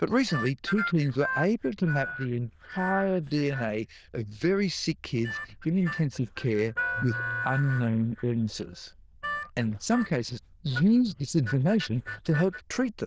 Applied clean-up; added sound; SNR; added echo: neural diffusion model UNIVERSE++.